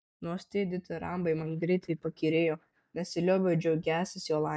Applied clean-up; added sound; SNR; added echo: neural mask model DeepFilterNet 3.